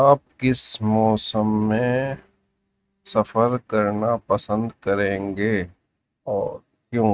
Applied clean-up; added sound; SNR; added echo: neural mask model RNNoise.